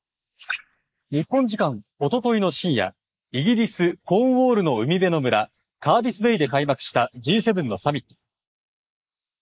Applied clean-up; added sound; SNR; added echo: neural mask model Resemble Enhance denoiser.